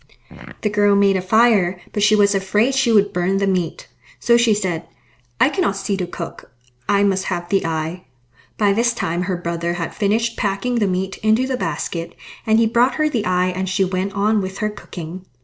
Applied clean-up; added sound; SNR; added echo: neural separator model SepFormer DNS4.